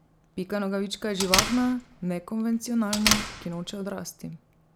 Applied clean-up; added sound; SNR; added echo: none; Door; 1 dB; none.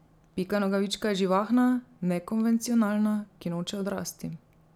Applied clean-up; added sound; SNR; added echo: none; none; none; none.